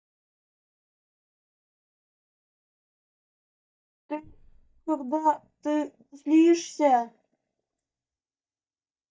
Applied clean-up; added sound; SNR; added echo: neural mask model DeepFilterNet 3.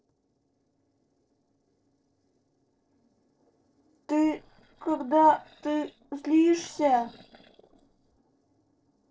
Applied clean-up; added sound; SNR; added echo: neural separator model SepFormer DNS4.